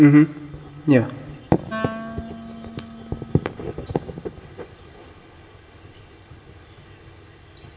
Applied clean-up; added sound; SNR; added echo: none; Wind instrument, woodwind instrument; 12 dB; reverberation time 2.6 s.